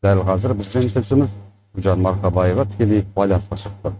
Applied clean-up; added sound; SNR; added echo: neural mask model RNNoise.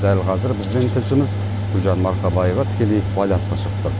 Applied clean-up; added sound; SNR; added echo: none; Mechanical fan + Rattle (instrument); 2 dB; none.